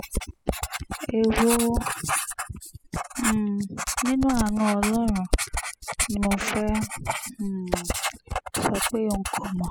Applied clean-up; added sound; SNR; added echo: classical method spectral subtraction.